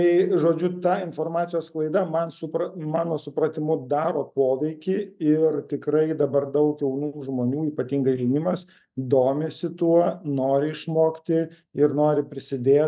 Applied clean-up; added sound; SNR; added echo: neural mask model DeepFilterNet 3.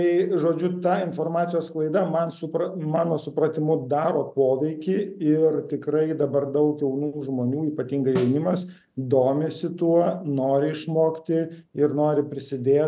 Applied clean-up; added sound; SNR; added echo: none; Snare drum; 17 dB; none.